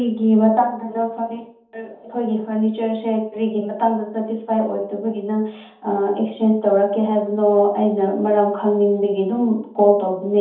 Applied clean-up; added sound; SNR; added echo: none; none; none; reverberation time 0.6 s.